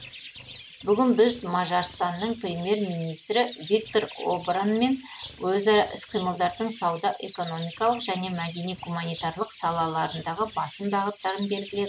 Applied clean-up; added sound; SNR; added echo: none; Bird; 16 dB; none.